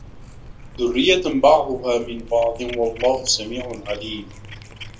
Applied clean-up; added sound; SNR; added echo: none; Cat; 15 dB; reverberation time 0.2 s.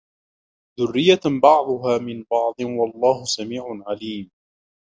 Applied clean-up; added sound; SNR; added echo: none; none; none; none.